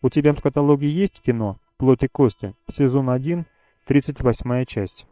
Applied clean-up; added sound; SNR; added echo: neural separator model SepFormer WHAM!.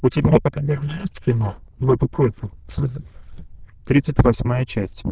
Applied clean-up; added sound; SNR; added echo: neural diffusion model UNIVERSE++.